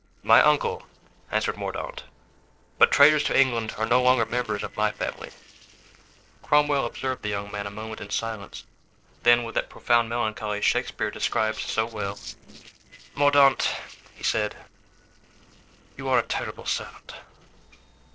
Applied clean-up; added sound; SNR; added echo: neural separator model SepFormer DNS4.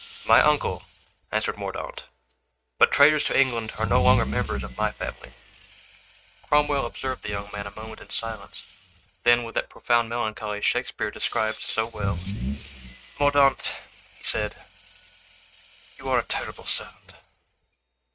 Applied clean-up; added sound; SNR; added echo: neural mask model RNNoise.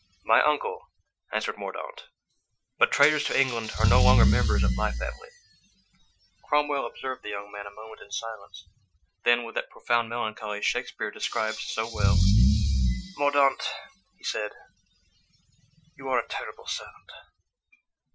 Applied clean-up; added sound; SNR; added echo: classical method Wiener filter.